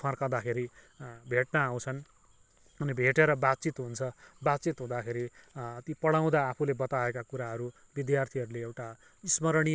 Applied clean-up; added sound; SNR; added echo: none; none; none; none.